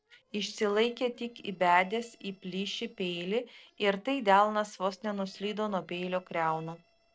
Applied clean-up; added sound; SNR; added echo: neural separator model SepFormer DNS4.